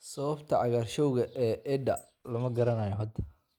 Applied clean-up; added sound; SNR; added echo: neural mask model RNNoise.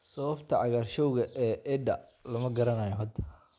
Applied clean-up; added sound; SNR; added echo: none; Wild animals; 11 dB; none.